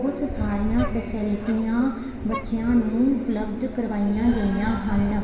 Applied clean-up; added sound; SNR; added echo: none; Dog; 18 dB; reverberation time 2.1 s.